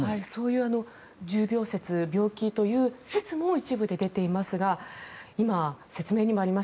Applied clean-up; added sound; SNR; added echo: neural mask model Resemble Enhance denoiser.